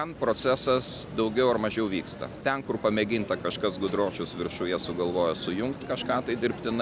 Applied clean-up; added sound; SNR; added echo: none; none; none; none.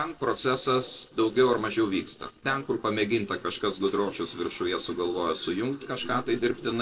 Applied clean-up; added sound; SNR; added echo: neural separator model SepFormer DNS4.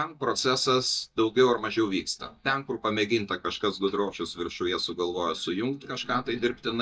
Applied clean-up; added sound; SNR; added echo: neural mask model DeepFilterNet 3.